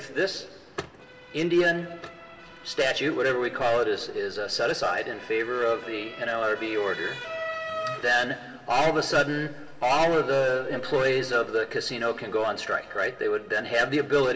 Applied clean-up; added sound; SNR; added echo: none; Motor vehicle (road) / Siren; 16 dB; reverberation time 1.8 s.